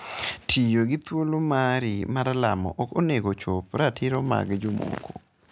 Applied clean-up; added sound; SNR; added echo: none; none; none; none.